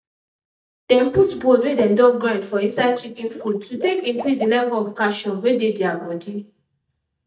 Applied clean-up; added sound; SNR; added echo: neural mask model DeepFilterNet 3.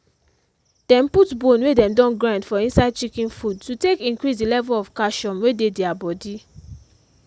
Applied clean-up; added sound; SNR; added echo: none; none; none; none.